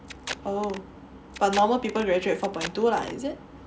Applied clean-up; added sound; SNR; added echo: none; Packing tape, duct tape; 14 dB; none.